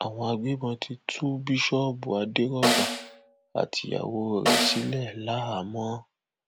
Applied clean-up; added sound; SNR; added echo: none; Snare drum; -1 dB; none.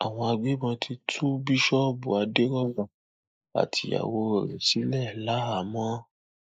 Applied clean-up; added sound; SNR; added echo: neural mask model Resemble Enhance denoiser.